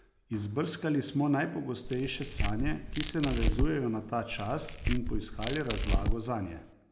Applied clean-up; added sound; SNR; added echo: none; Tearing; -1 dB; none.